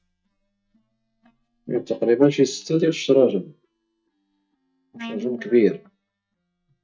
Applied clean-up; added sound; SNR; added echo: neural mask model DeepFilterNet 3.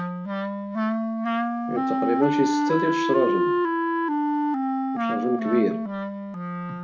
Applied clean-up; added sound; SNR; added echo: none; Wind instrument, woodwind instrument; -4 dB; reverberation time 0.3 s.